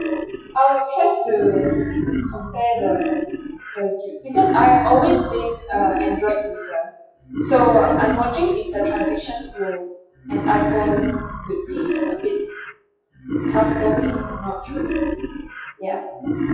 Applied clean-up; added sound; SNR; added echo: classical method WPE with log-MMSE.